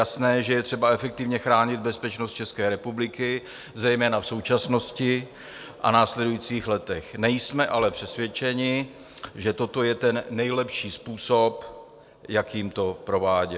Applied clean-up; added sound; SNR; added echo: none; none; none; none.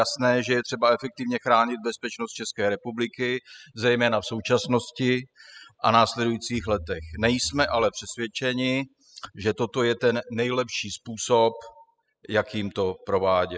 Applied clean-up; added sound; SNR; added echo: classical method spectral subtraction.